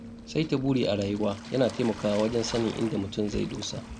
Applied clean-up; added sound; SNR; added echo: none; Waves, surf; 13 dB; none.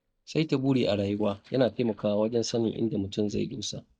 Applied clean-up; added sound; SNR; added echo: neural mask model DeepFilterNet 3.